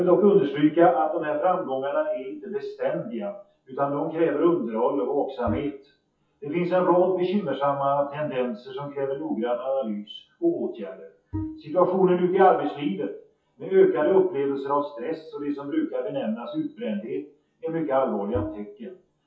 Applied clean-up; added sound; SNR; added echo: classical method WPE with log-MMSE.